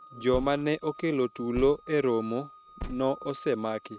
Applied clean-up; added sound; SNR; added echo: neural mask model RNNoise.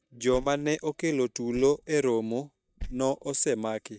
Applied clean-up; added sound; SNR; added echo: neural mask model DeepFilterNet 3.